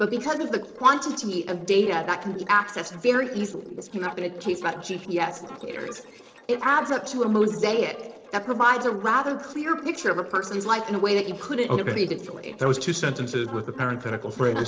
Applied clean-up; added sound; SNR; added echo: neural separator model SepFormer DNS4.